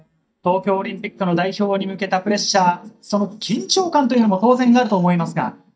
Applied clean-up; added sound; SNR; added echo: neural mask model DeepFilterNet 3.